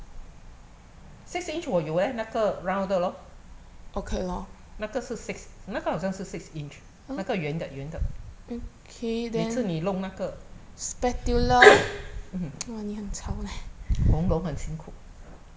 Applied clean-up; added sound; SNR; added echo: none; none; none; none.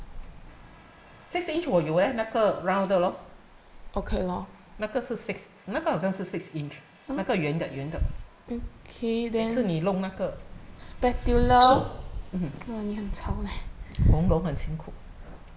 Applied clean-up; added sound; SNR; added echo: neural mask model Resemble Enhance denoiser.